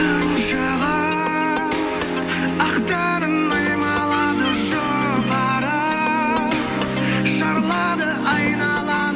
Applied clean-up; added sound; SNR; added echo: none; none; none; none.